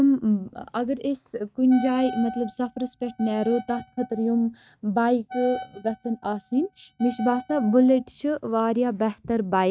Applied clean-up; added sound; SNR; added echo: neural mask model RNNoise.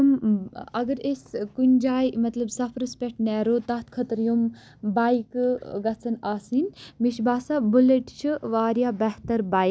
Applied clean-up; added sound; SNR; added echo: none; none; none; none.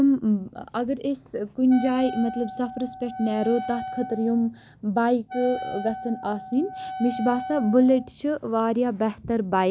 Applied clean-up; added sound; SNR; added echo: none; Wind instrument, woodwind instrument; 11 dB; none.